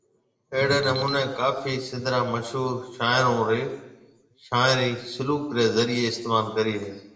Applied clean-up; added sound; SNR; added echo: none; Alarm; 11 dB; reverberation time 0.9 s.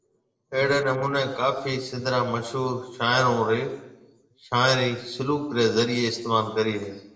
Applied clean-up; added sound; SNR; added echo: neural separator model SepFormer DNS4.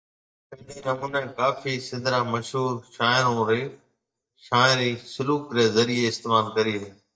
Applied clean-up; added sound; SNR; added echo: neural mask model DeepFilterNet 3.